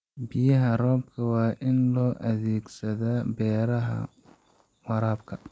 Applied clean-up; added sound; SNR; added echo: none; none; none; none.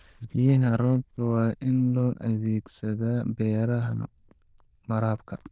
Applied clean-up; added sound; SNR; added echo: neural diffusion model UNIVERSE++.